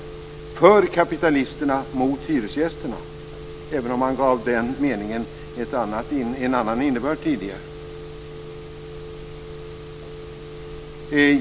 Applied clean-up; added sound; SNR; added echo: none; Telephone; 16 dB; none.